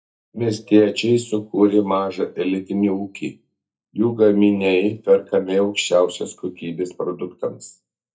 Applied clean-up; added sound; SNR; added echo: neural mask model DeepFilterNet 3.